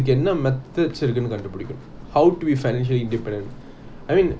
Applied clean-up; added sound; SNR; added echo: none; Livestock, farm animals, working animals; 18 dB; none.